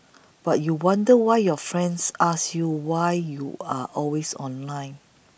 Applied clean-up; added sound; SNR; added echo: none; none; none; none.